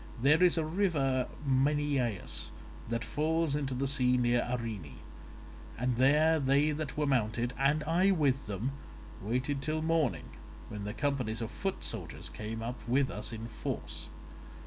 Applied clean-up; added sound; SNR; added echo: none; none; none; none.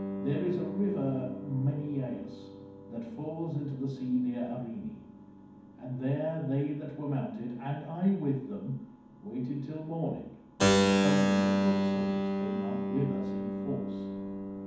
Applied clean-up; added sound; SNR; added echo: none; Keyboard (musical); -1 dB; reverberation time 1.2 s.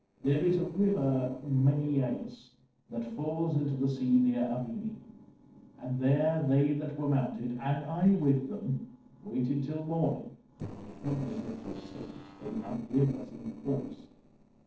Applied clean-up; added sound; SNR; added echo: neural separator model SepFormer DNS4.